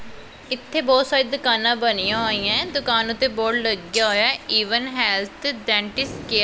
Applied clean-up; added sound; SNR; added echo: none; Breathing; 20 dB; none.